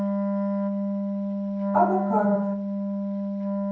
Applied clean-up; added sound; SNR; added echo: none; Wind instrument, woodwind instrument; -4 dB; reverberation time 0.9 s.